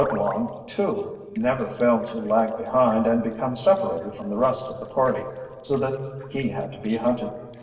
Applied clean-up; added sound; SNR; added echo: neural separator model SepFormer DNS4.